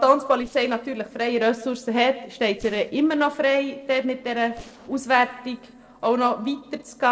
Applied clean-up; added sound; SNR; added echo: neural separator model SepFormer DNS4.